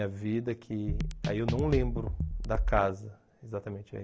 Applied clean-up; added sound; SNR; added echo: none; Drum kit; -1 dB; none.